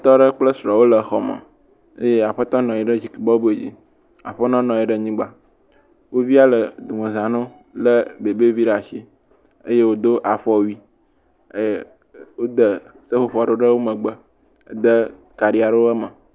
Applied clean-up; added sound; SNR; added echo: none; none; none; none.